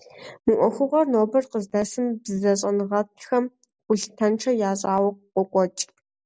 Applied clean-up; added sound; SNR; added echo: none; none; none; none.